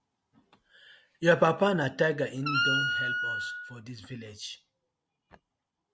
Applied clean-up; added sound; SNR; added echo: none; Wind instrument, woodwind instrument; -1 dB; none.